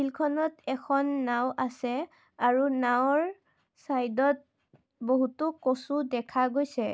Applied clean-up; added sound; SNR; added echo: none; none; none; none.